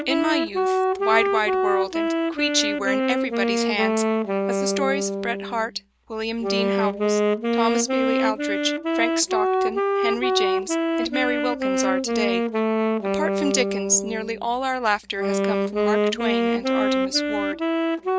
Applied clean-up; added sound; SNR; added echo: none; Wind instrument, woodwind instrument; -4 dB; none.